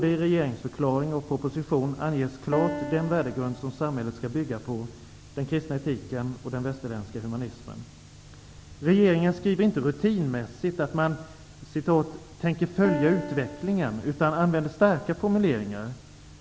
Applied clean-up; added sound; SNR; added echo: none; Piano; 11 dB; none.